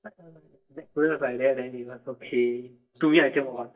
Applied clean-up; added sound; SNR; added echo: neural mask model DeepFilterNet 3.